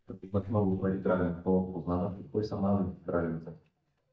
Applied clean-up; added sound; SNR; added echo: neural mask model DeepFilterNet 3.